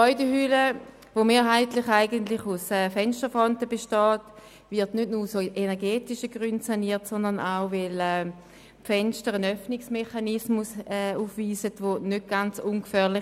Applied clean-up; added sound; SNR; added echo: none; none; none; none.